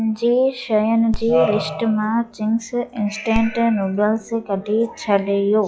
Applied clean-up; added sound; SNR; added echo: classical method log-MMSE.